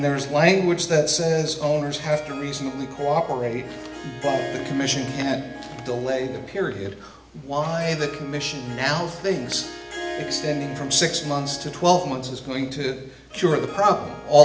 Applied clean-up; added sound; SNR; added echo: none; Harp; 14 dB; none.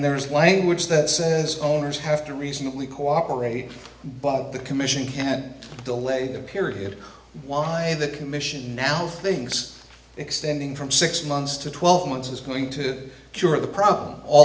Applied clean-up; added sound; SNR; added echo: none; none; none; none.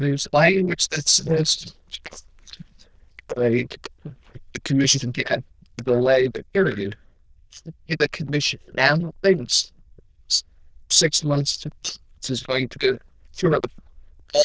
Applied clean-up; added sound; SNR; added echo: neural diffusion model UNIVERSE++.